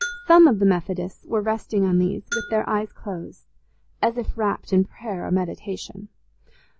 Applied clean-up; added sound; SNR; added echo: none; Bell; 15 dB; none.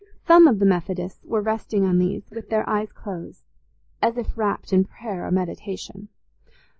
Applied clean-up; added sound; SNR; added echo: neural mask model Resemble Enhance denoiser.